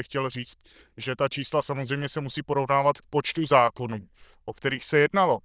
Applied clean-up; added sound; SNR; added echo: neural diffusion model UNIVERSE++.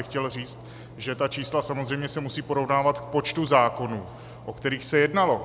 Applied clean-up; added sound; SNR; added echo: none; Engine; 18 dB; none.